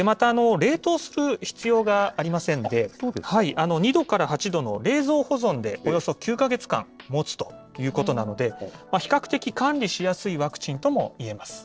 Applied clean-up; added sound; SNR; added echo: neural separator model SepFormer DNS4.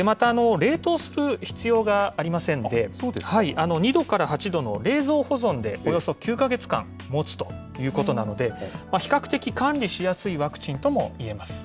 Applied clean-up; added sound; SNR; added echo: none; none; none; none.